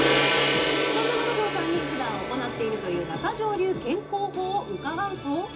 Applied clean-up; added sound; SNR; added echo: none; Gong; -1 dB; reverberation time 0.2 s.